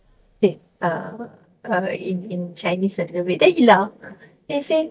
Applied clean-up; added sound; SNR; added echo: neural mask model DeepFilterNet 3.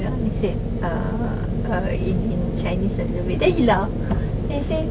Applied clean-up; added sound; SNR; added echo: none; Motor vehicle (road); 3 dB; none.